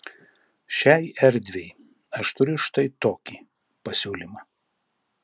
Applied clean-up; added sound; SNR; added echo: none; none; none; none.